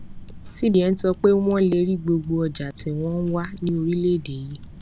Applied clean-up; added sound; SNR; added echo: none; Typing; 17 dB; none.